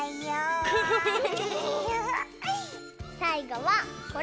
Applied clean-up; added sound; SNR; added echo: none; none; none; none.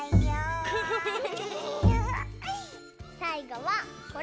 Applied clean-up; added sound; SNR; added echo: none; Bowed string instrument; -4 dB; none.